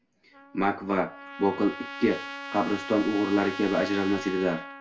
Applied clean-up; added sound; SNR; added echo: none; Trumpet; 11 dB; reverberation time 0.2 s.